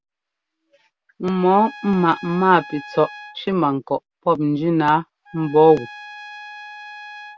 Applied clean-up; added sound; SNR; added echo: none; Trumpet; 19 dB; none.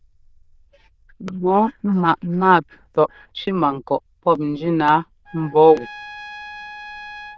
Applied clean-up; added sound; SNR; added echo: neural diffusion model UNIVERSE++.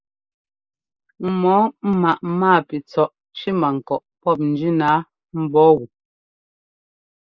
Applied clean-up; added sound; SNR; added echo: neural mask model Resemble Enhance denoiser.